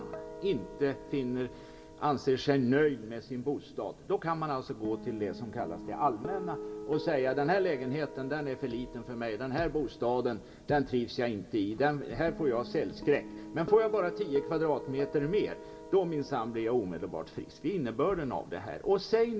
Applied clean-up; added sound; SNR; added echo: none; Guitar; 14 dB; reverberation time 2.1 s.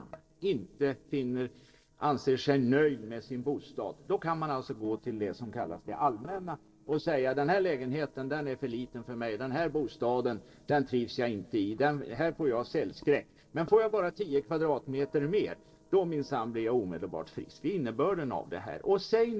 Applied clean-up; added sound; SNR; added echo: neural separator model SepFormer DNS4.